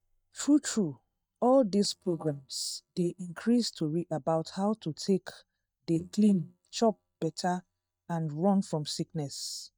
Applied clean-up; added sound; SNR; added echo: neural mask model DeepFilterNet 3.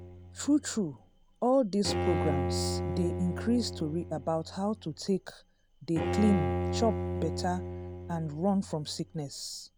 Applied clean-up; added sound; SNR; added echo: none; Bowed string instrument; 4 dB; none.